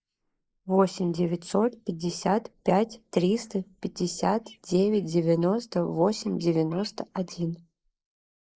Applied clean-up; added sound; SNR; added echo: neural mask model Resemble Enhance denoiser.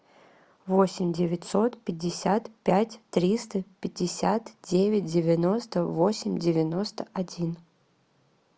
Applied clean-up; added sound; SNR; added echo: none; none; none; none.